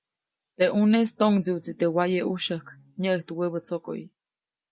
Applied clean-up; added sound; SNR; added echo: none; none; none; none.